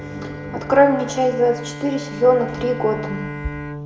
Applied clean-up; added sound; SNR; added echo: none; Bowed string instrument; 11 dB; reverberation time 0.9 s.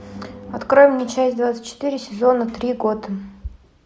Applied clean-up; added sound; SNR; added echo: none; none; none; none.